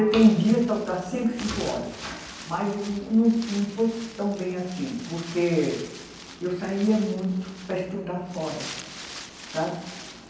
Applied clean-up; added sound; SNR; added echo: none; Wind; 16 dB; reverberation time 0.9 s.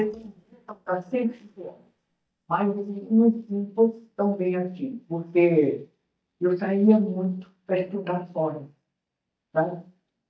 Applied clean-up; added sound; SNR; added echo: neural mask model DeepFilterNet 3.